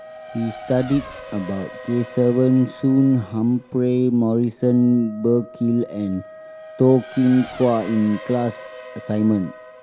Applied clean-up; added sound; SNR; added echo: none; Race car, auto racing / Accelerating, revving, vroom + Wind instrument, woodwind instrument; 18 dB; none.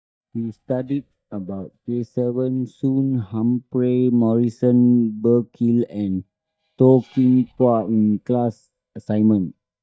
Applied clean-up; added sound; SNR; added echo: neural mask model DeepFilterNet 3.